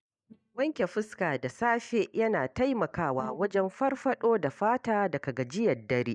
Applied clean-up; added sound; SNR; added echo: neural mask model DeepFilterNet 3.